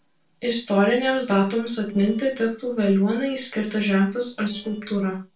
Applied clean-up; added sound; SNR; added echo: neural separator model SepFormer DNS4.